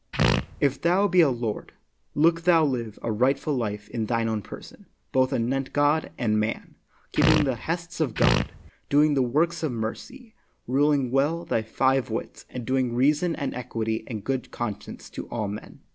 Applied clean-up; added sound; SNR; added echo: none; Fart; -1 dB; none.